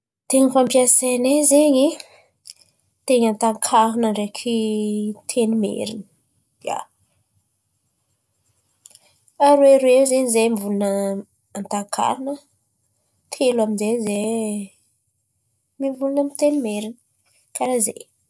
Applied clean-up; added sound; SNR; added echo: none; none; none; none.